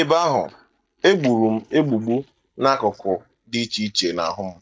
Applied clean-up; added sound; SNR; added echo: neural mask model DeepFilterNet 3.